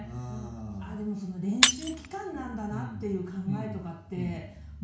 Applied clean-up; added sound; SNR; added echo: none; Shatter; -2 dB; reverberation time 0.6 s.